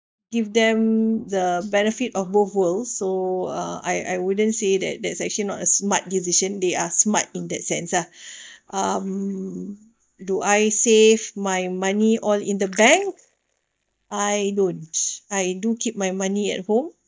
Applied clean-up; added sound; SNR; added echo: neural mask model DeepFilterNet 3.